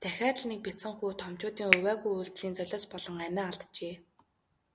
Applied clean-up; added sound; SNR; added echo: none; Finger snapping; 1 dB; none.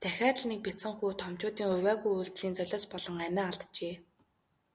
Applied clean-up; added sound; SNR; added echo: neural mask model Resemble Enhance denoiser.